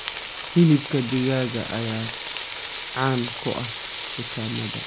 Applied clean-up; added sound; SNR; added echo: none; Frying (food); 2 dB; none.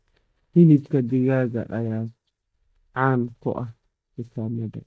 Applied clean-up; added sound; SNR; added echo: neural mask model DeepFilterNet 3.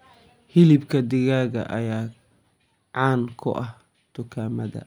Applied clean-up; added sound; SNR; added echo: none; none; none; none.